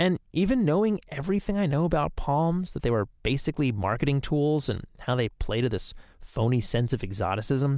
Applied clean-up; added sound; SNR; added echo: none; none; none; none.